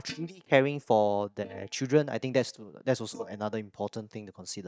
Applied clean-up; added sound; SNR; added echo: neural mask model DeepFilterNet 3.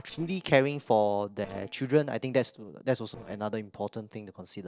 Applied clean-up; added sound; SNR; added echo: neural separator model SepFormer DNS4.